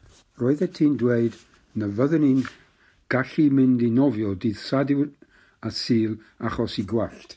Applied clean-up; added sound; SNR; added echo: none; none; none; none.